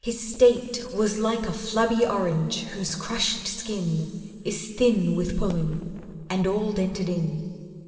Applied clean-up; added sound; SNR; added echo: neural separator model SepFormer DNS4.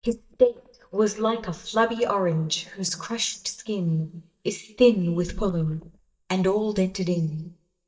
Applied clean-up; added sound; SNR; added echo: neural mask model DeepFilterNet 3.